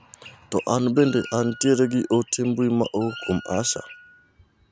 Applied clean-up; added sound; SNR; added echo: none; Wind instrument, woodwind instrument; 20 dB; none.